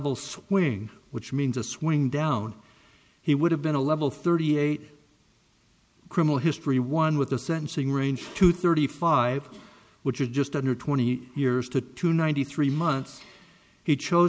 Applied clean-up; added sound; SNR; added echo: none; none; none; none.